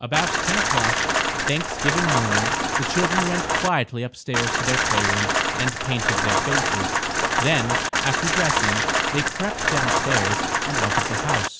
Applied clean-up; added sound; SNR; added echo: none; Rain; -5 dB; none.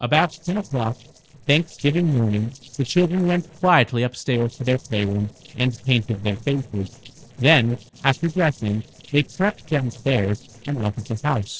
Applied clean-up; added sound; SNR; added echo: neural separator model SepFormer DNS4.